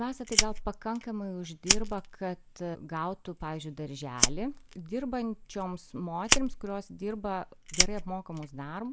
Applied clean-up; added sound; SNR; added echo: none; Fire; -3 dB; none.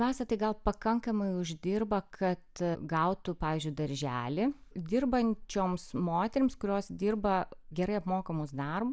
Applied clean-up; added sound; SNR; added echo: none; none; none; none.